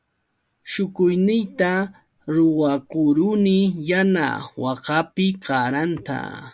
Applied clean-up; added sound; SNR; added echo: none; none; none; none.